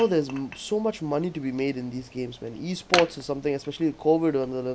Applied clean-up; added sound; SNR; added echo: none; Wood; 11 dB; none.